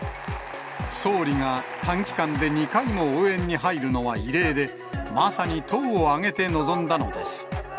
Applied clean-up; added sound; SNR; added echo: none; none; none; none.